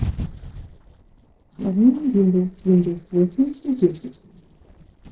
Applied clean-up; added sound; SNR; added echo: neural separator model SepFormer DNS4.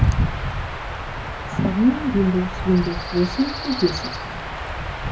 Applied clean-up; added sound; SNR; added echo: none; Stream / Chirp, tweet / Wind; 2 dB; reverberation time 0.3 s.